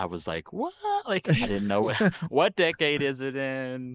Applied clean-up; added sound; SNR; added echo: neural mask model Resemble Enhance denoiser.